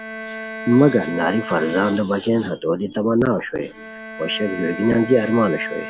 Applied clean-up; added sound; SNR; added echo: none; Bowed string instrument; 13 dB; none.